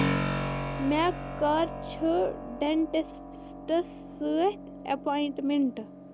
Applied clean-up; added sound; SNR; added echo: none; Keyboard (musical); 6 dB; none.